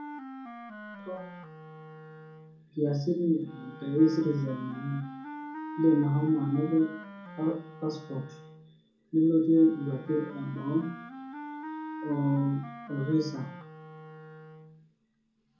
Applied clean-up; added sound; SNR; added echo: none; Wind instrument, woodwind instrument; 14 dB; reverberation time 0.6 s.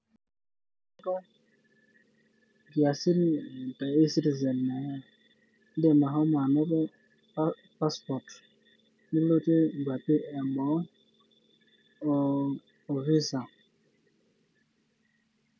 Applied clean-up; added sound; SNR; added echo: none; none; none; none.